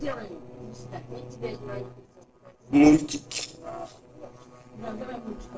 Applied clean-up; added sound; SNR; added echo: neural separator model SepFormer DNS4.